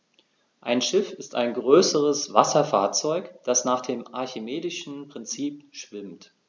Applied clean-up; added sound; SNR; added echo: none; none; none; none.